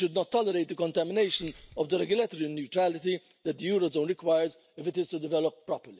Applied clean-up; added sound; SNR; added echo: none; Scissors; 19 dB; none.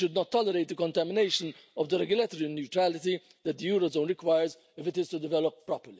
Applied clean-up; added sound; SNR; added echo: none; none; none; none.